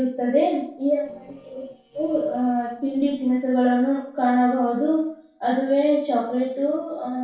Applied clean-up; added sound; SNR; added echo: neural separator model SepFormer DNS4.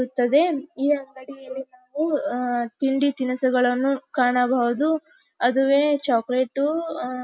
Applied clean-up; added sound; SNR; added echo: none; none; none; none.